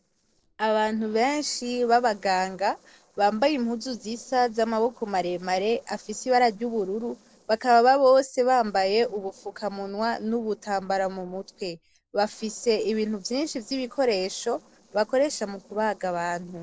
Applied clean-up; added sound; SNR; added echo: neural separator model SepFormer DNS4.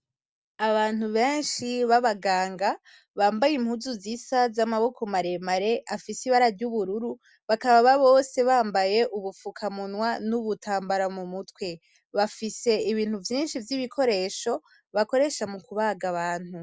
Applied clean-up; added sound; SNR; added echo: none; none; none; none.